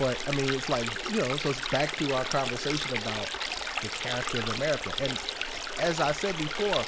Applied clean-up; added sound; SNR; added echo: none; Stream; 2 dB; none.